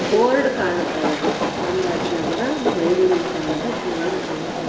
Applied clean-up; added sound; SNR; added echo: none; Train; 3 dB; reverberation time 2.1 s.